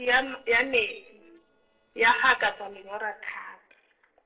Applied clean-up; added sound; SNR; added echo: neural separator model SepFormer DNS4.